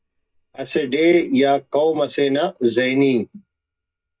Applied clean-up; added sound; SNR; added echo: neural mask model DeepFilterNet 3.